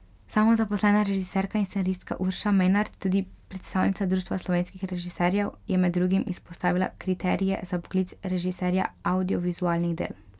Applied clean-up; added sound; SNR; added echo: none; none; none; none.